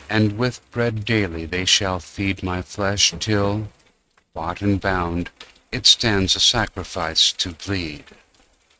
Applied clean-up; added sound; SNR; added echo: neural mask model RNNoise.